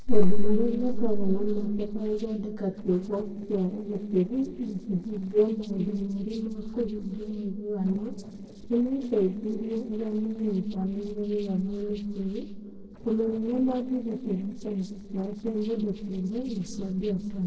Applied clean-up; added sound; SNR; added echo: neural separator model SepFormer DNS4.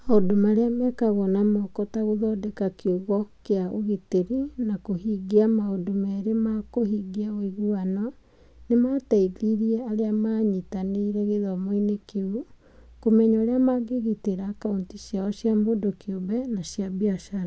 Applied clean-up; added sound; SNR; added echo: none; none; none; none.